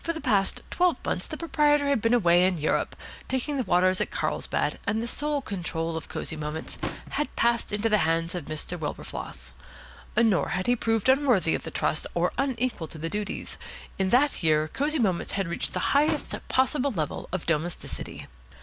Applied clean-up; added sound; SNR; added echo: none; Drawer open or close / Wood; 12 dB; none.